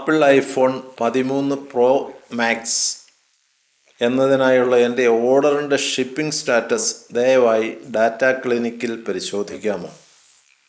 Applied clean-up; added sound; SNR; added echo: neural mask model Resemble Enhance denoiser.